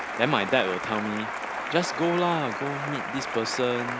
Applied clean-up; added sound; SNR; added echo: none; Applause; 5 dB; none.